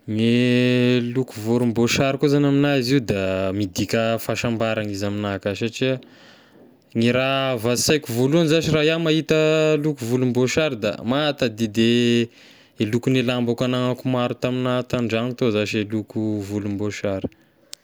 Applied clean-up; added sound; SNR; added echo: none; none; none; none.